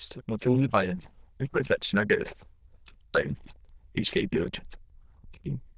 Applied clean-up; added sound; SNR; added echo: neural diffusion model UNIVERSE++.